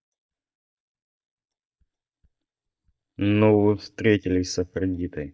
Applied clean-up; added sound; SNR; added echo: neural mask model DeepFilterNet 3.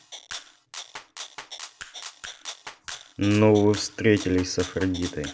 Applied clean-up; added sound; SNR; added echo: none; Rattle (instrument); 14 dB; none.